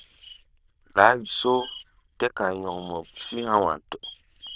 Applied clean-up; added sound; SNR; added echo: neural diffusion model UNIVERSE++.